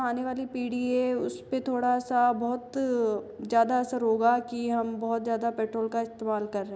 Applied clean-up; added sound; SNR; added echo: none; none; none; none.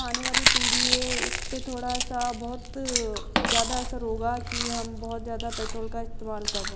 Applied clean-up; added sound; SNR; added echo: none; Water / Splash, splatter + Chewing, mastication; -5 dB; none.